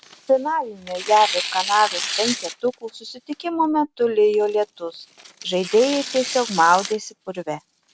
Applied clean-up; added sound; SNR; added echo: none; Tearing; 10 dB; none.